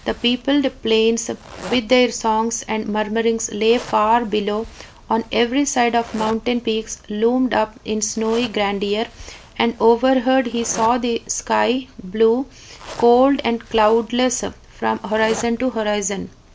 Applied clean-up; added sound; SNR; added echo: none; Zipper (clothing); 20 dB; none.